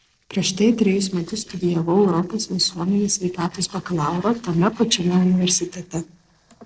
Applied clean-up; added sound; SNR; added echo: neural separator model SepFormer DNS4.